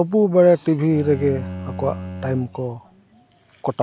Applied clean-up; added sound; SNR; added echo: none; Bowed string instrument; 13 dB; none.